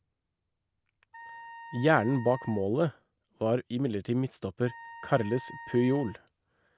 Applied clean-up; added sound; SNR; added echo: none; Wind instrument, woodwind instrument; 16 dB; none.